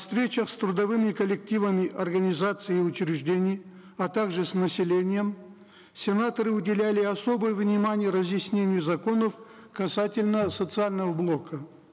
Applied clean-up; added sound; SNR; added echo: none; none; none; none.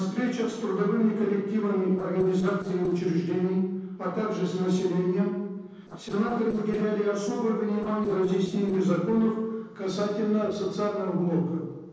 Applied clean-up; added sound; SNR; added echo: neural separator model SepFormer DNS4.